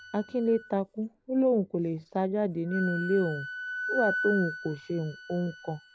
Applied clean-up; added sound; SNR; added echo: none; Wind instrument, woodwind instrument; 8 dB; none.